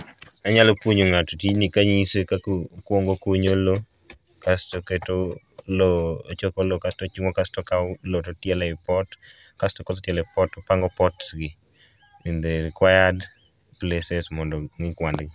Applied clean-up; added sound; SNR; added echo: none; none; none; none.